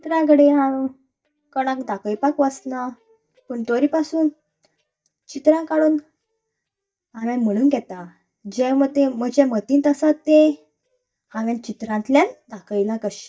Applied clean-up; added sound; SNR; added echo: neural mask model DeepFilterNet 3.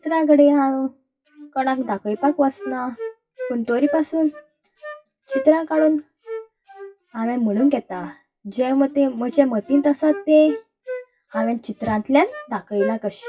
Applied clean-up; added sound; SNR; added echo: classical method WPE with log-MMSE.